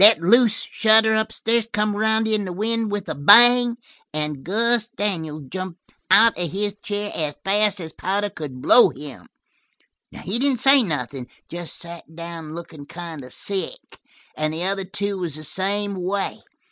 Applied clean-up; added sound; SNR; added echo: none; none; none; none.